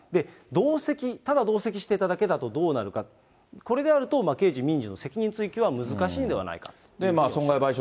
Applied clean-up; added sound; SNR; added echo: none; none; none; none.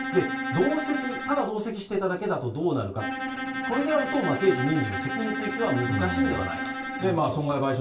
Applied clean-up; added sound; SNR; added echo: none; Bowed string instrument; 5 dB; reverberation time 0.2 s.